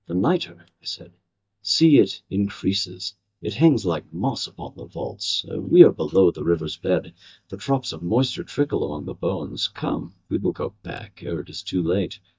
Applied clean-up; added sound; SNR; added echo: neural mask model DeepFilterNet 3.